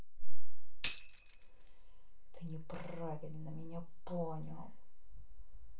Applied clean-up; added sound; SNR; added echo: none; Tambourine; -1 dB; reverberation time 0.3 s.